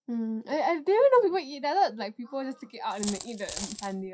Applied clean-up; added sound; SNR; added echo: classical method WPE with log-MMSE.